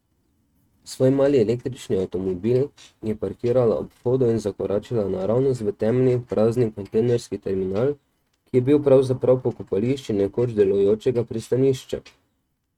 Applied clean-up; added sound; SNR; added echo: neural mask model RNNoise.